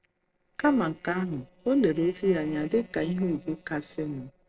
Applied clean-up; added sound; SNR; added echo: neural separator model SepFormer DNS4.